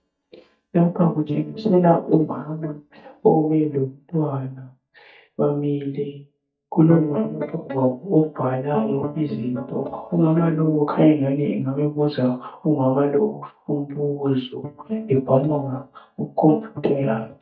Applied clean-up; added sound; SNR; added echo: neural mask model DeepFilterNet 3.